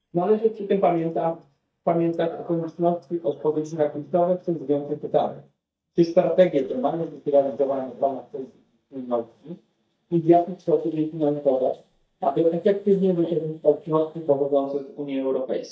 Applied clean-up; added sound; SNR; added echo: neural mask model DeepFilterNet 3.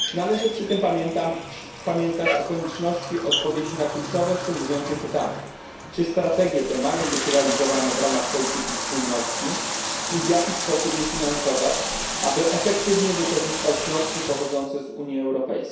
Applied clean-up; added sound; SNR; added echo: none; Bathtub (filling or washing); 4 dB; reverberation time 0.7 s.